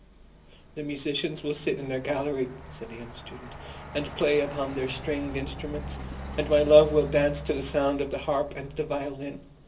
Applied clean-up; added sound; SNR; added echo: none; Truck; 13 dB; reverberation time 0.2 s.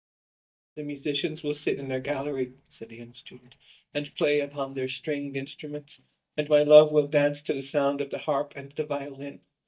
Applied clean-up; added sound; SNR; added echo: neural mask model DeepFilterNet 3.